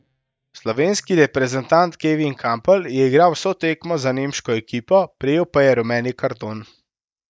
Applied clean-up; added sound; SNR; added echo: neural mask model DeepFilterNet 3.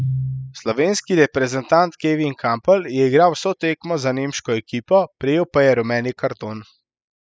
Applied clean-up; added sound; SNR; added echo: classical method spectral subtraction.